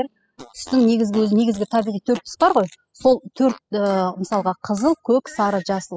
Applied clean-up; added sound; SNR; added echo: classical method spectral subtraction.